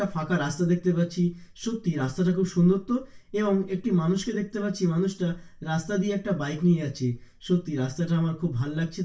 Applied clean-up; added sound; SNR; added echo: none; none; none; reverberation time 0.3 s.